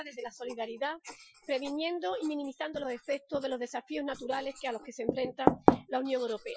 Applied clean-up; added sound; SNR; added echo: classical method Wiener filter.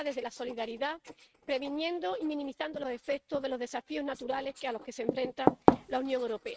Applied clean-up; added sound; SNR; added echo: neural mask model RNNoise.